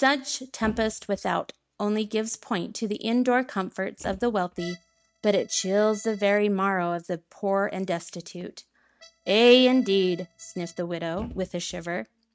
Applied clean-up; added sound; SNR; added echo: neural mask model RNNoise.